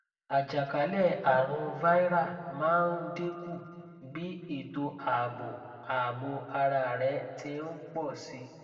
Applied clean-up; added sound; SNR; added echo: none; none; none; reverberation time 2.2 s.